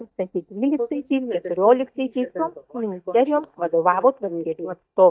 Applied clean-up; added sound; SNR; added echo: neural mask model DeepFilterNet 3.